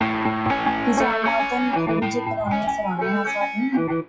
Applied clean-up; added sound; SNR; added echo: classical method WPE with log-MMSE.